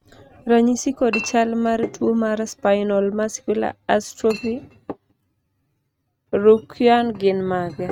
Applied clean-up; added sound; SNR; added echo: neural mask model RNNoise.